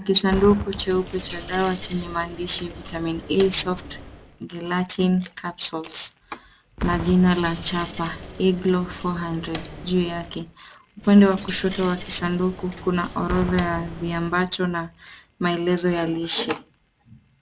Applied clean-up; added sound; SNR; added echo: none; Coin (dropping) + Boom; 13 dB; none.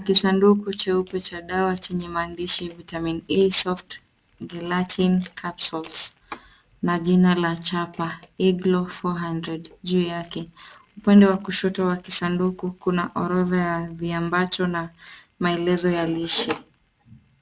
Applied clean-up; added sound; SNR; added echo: none; none; none; none.